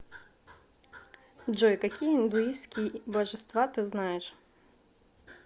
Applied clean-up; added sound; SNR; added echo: none; none; none; none.